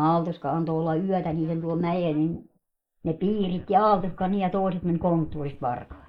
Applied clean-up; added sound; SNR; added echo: neural mask model Resemble Enhance denoiser.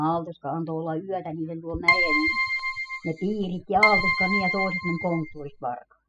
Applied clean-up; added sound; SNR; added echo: classical method spectral subtraction.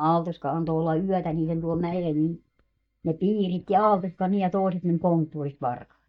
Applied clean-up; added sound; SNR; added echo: neural mask model DeepFilterNet 3.